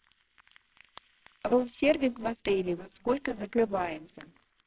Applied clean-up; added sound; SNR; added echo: neural separator model SepFormer WHAMR!.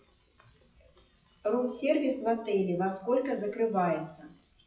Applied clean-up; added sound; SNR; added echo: classical method WPE with log-MMSE.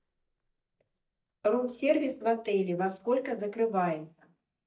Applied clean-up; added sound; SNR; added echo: neural mask model DeepFilterNet 3.